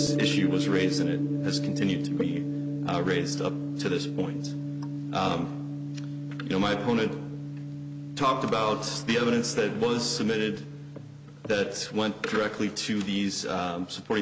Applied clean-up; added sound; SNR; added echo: none; Gong; 3 dB; none.